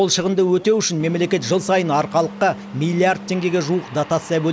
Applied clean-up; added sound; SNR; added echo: none; none; none; none.